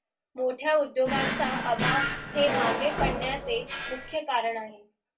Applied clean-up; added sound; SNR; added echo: none; Drawer open or close; 0 dB; reverberation time 0.2 s.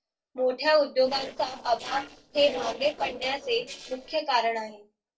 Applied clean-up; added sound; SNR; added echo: neural separator model SepFormer DNS4.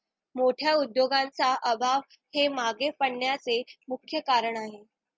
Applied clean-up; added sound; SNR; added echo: none; none; none; none.